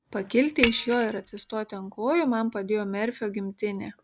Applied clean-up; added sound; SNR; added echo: none; Shatter; 3 dB; none.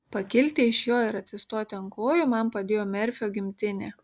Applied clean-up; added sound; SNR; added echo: none; none; none; none.